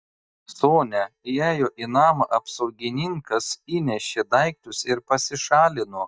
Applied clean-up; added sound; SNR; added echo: neural mask model DeepFilterNet 3.